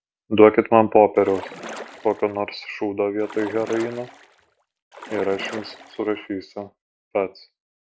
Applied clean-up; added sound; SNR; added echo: none; Splash, splatter; 16 dB; none.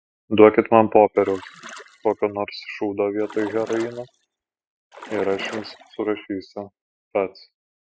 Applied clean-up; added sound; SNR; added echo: classical method spectral subtraction.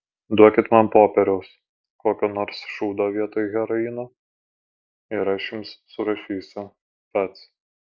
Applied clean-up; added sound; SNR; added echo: none; none; none; none.